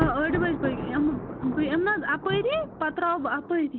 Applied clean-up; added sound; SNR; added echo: none; Thunder; 7 dB; none.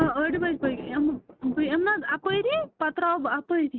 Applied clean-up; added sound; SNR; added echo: neural mask model RNNoise.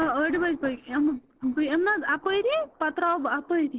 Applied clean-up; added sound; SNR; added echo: neural separator model SepFormer DNS4.